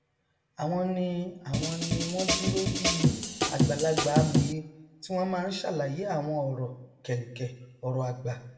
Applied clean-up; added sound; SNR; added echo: none; Drum kit; -4 dB; reverberation time 0.7 s.